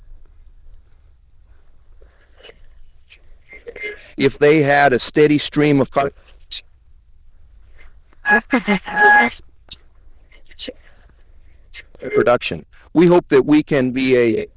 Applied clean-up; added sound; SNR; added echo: neural diffusion model UNIVERSE++.